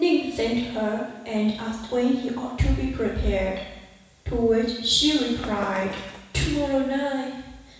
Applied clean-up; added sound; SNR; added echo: none; Bird; 19 dB; reverberation time 1.1 s.